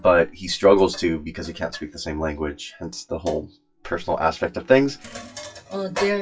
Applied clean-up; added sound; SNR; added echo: classical method WPE with log-MMSE.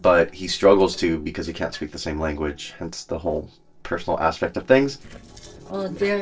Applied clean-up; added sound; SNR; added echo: neural separator model SepFormer DNS4.